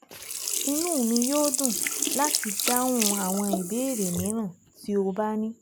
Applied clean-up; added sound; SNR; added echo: none; Sink (filling or washing); 2 dB; none.